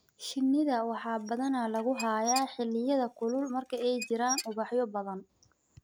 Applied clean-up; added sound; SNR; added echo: none; Squeak / Dishes, pots, and pans; 11 dB; none.